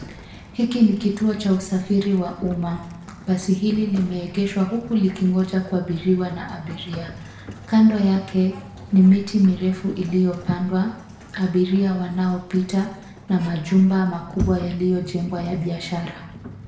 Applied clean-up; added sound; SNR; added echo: none; Sliding door; 16 dB; reverberation time 0.8 s.